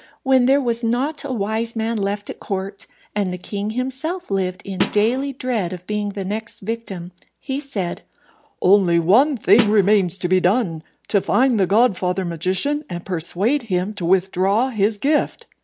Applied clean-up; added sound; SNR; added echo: none; Snare drum; 4 dB; none.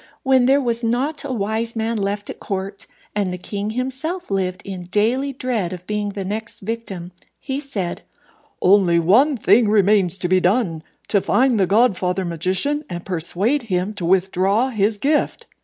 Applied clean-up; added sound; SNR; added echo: none; none; none; none.